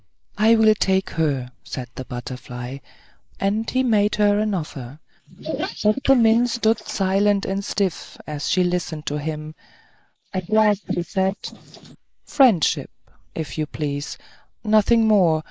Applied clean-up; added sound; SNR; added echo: neural mask model Resemble Enhance denoiser.